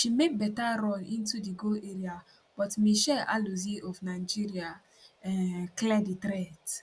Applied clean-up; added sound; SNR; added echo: none; none; none; none.